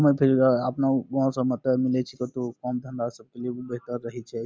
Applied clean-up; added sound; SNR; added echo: none; none; none; none.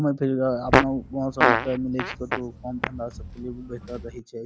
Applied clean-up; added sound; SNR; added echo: none; Fart; -2 dB; none.